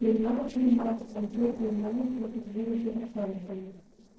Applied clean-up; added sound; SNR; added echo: neural separator model SepFormer DNS4.